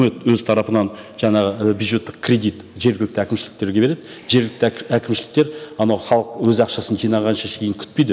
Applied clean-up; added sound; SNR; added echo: none; none; none; none.